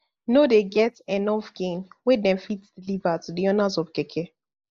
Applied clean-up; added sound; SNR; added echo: neural mask model Resemble Enhance denoiser.